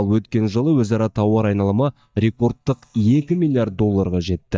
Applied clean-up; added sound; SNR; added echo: neural mask model DeepFilterNet 3.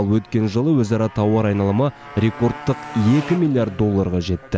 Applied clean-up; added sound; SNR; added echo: none; Motorcycle; 18 dB; none.